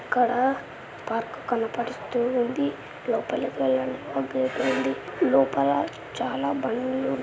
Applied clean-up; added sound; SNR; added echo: none; none; none; none.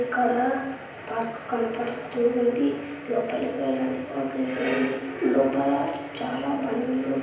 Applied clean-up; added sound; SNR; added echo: none; none; none; reverberation time 0.9 s.